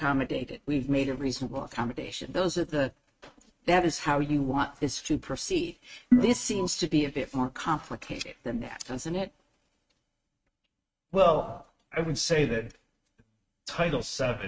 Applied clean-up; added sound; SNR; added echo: neural mask model RNNoise.